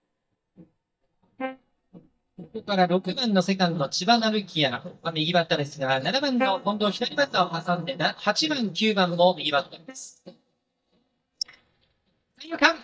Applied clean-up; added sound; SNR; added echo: neural mask model DeepFilterNet 3.